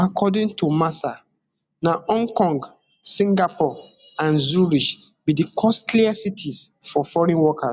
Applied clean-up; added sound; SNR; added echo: none; none; none; none.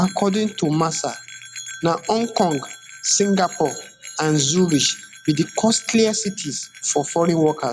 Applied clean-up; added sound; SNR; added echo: none; Bell; 16 dB; none.